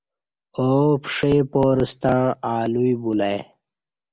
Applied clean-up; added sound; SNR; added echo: none; none; none; none.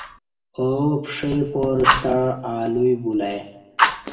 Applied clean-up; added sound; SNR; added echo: none; Fire; 4 dB; reverberation time 0.7 s.